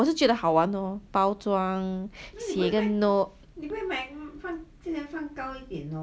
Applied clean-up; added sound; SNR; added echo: none; none; none; none.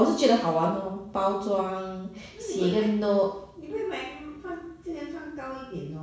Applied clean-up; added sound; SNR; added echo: none; none; none; reverberation time 0.7 s.